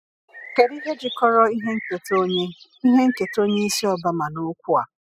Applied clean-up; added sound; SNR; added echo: classical method spectral subtraction.